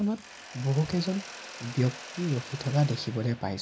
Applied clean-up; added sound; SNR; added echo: none; Mechanisms; 15 dB; none.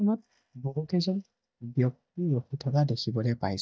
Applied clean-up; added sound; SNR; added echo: neural mask model DeepFilterNet 3.